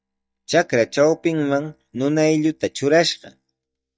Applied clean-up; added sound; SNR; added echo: neural mask model DeepFilterNet 3.